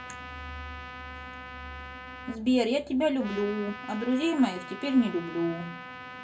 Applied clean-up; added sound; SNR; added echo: none; Trumpet; 13 dB; reverberation time 0.2 s.